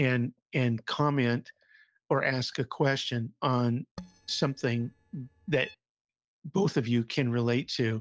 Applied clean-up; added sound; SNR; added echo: neural separator model SepFormer DNS4.